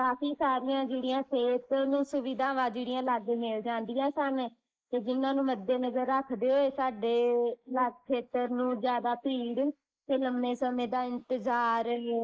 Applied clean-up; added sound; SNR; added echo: neural mask model Resemble Enhance denoiser.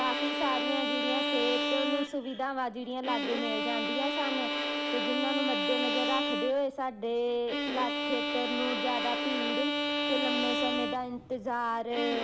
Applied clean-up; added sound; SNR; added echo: none; Bowed string instrument; -1 dB; none.